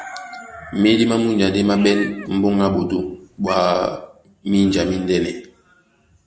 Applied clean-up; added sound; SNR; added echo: none; Meow; 18 dB; none.